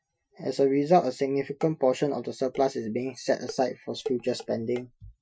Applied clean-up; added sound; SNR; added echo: classical method Wiener filter.